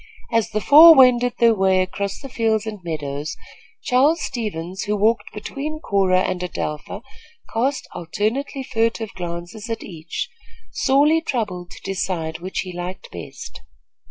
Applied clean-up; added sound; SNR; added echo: none; none; none; none.